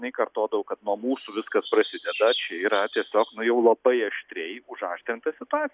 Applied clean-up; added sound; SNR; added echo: none; Chirp, tweet; 12 dB; none.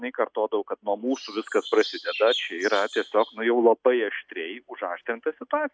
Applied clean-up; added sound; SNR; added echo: neural mask model RNNoise.